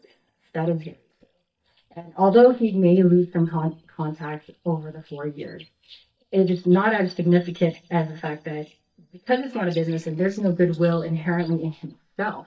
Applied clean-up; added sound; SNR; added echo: neural mask model DeepFilterNet 3.